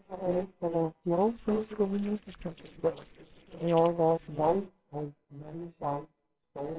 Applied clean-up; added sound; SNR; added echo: neural separator model SepFormer WHAMR!.